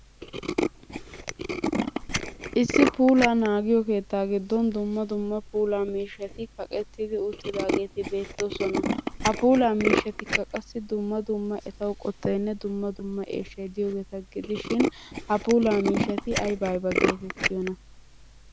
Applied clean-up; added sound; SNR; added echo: none; Tools; 5 dB; none.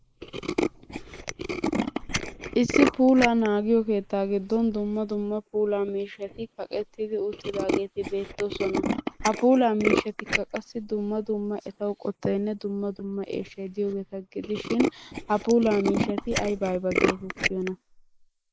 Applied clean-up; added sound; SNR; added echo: neural mask model Resemble Enhance denoiser.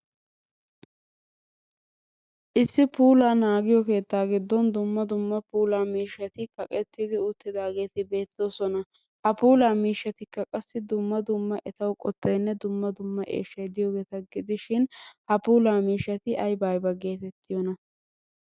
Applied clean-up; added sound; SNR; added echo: none; none; none; none.